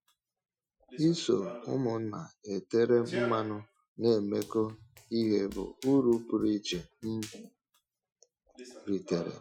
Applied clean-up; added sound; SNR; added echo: classical method Wiener filter.